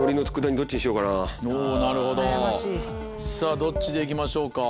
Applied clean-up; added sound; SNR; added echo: none; Bass guitar; 16 dB; none.